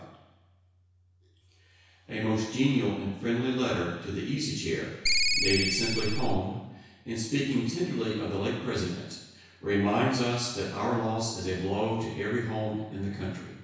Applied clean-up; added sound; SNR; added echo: none; Ringtone; -4 dB; reverberation time 1.1 s.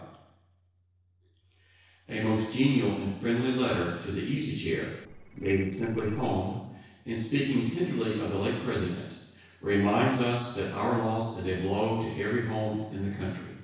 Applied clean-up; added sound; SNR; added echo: neural separator model SepFormer DNS4.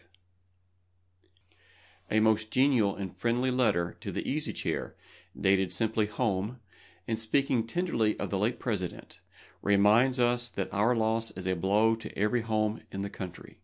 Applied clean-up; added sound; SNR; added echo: none; none; none; none.